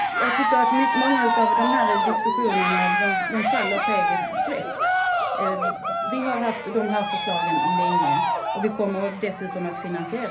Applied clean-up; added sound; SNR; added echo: none; Cheering; -4 dB; reverberation time 0.3 s.